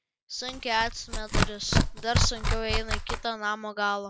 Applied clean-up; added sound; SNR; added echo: none; Tearing; -4 dB; none.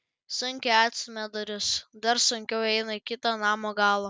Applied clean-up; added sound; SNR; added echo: none; none; none; none.